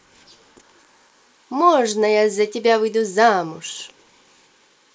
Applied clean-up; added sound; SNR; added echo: neural mask model Resemble Enhance denoiser.